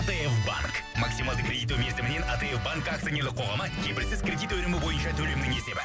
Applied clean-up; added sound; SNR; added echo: none; none; none; none.